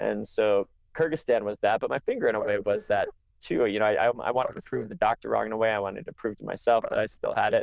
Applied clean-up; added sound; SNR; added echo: neural diffusion model UNIVERSE++.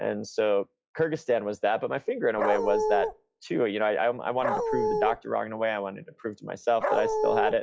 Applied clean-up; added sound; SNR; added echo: classical method log-MMSE.